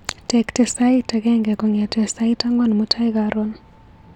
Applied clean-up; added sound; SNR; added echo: none; none; none; none.